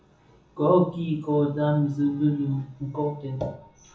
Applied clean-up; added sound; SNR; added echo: none; none; none; reverberation time 1.0 s.